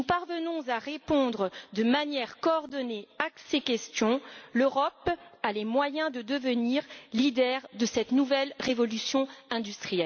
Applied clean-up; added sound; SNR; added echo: none; none; none; none.